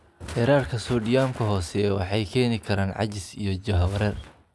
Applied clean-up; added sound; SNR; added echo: none; none; none; none.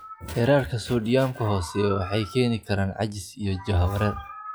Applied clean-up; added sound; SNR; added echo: classical method log-MMSE.